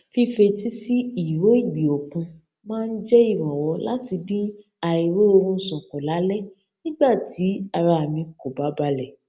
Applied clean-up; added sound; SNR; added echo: none; none; none; none.